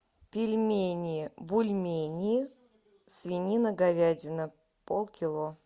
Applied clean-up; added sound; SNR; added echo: none; none; none; none.